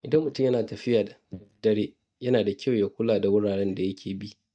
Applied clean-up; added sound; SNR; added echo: neural mask model DeepFilterNet 3.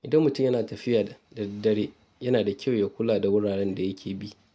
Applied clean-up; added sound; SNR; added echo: none; none; none; none.